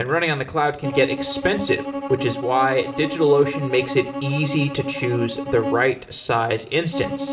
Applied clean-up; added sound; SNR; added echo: none; Bowed string instrument; 8 dB; reverberation time 1.1 s.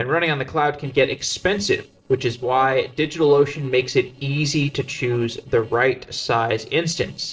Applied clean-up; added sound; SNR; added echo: neural separator model SepFormer DNS4.